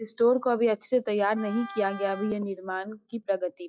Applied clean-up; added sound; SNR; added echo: classical method log-MMSE.